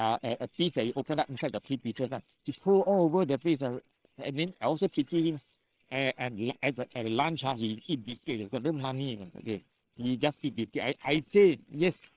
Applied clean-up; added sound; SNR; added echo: neural separator model SepFormer WHAM!.